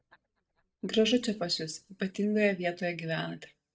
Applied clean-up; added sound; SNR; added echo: neural mask model DeepFilterNet 3.